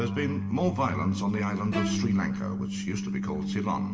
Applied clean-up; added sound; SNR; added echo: none; Bowed string instrument; 12 dB; reverberation time 0.9 s.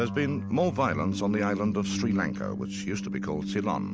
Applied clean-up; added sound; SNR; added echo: none; none; none; none.